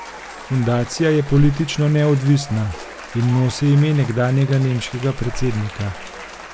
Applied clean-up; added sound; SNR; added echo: none; Applause / Cheering; 17 dB; none.